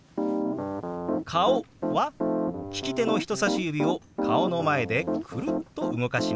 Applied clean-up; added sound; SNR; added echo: none; Piano; 1 dB; none.